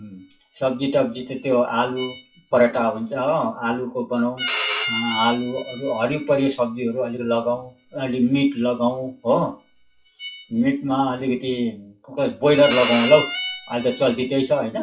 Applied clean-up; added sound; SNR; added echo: classical method WPE with log-MMSE.